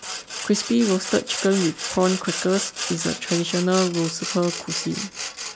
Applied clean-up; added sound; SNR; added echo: none; Sawing; 7 dB; none.